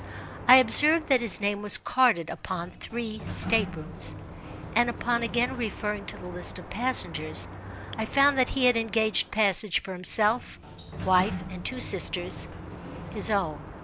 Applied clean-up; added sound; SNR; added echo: none; Sliding door; 11 dB; none.